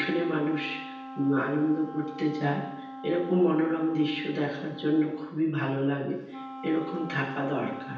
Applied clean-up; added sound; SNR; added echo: none; Wind instrument, woodwind instrument; 13 dB; reverberation time 0.9 s.